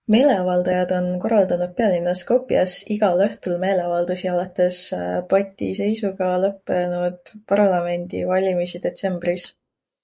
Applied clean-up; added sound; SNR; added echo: neural mask model Resemble Enhance denoiser.